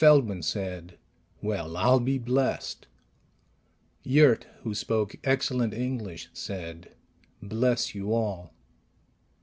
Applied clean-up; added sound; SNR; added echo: none; none; none; none.